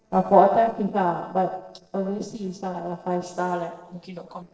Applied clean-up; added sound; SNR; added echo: neural separator model SepFormer DNS4.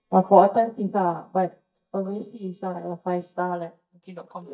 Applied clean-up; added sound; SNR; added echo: neural mask model DeepFilterNet 3.